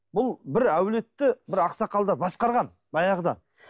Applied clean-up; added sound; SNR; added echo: none; none; none; none.